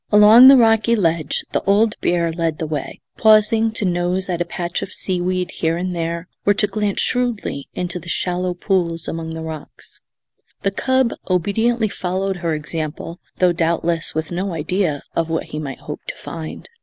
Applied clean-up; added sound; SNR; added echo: none; none; none; none.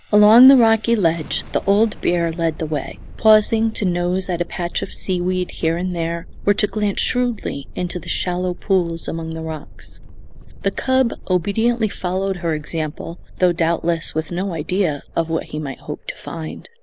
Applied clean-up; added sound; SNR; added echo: none; Thunderstorm; 16 dB; none.